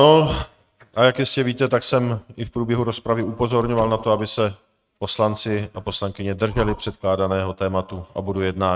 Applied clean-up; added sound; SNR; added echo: neural mask model RNNoise.